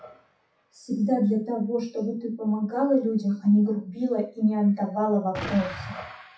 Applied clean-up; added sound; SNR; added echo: classical method WPE with log-MMSE.